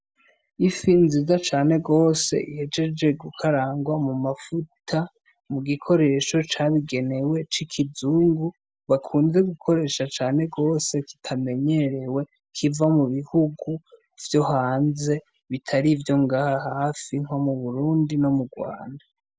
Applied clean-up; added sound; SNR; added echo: none; none; none; none.